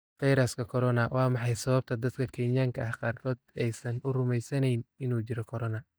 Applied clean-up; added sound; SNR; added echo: neural mask model DeepFilterNet 3.